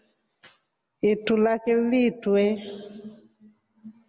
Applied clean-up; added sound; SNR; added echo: none; none; none; none.